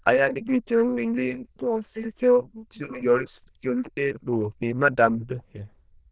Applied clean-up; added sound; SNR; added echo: neural diffusion model UNIVERSE++.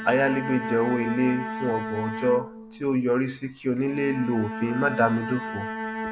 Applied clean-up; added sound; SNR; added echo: none; Bowed string instrument; 8 dB; none.